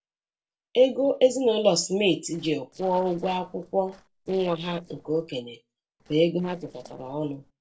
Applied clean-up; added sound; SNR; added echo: neural separator model SepFormer DNS4.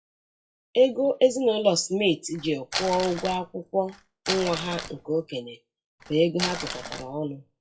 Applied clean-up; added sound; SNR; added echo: classical method WPE with log-MMSE.